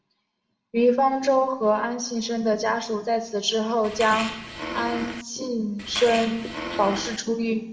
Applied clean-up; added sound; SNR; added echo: none; Fart; 8 dB; reverberation time 0.8 s.